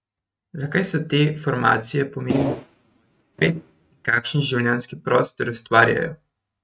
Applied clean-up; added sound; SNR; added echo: neural mask model RNNoise.